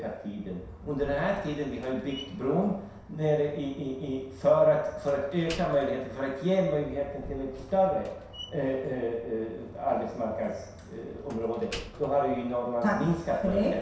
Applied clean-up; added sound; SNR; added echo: none; Slam; 16 dB; reverberation time 0.7 s.